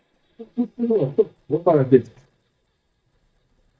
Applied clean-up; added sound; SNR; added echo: neural mask model DeepFilterNet 3.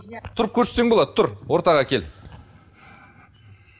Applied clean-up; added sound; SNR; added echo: none; none; none; none.